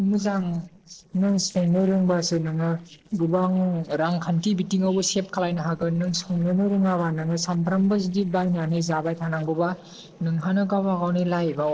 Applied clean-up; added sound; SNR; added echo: neural separator model SepFormer DNS4.